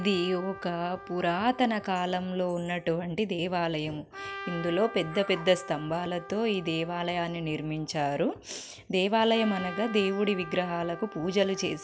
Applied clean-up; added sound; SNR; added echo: none; Trumpet; 15 dB; none.